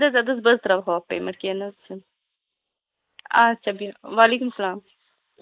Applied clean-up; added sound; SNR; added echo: neural mask model Resemble Enhance denoiser.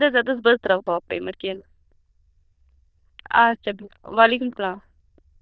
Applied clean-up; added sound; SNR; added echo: neural diffusion model UNIVERSE++.